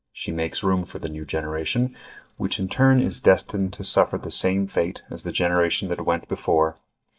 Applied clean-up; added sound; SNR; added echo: neural mask model DeepFilterNet 3.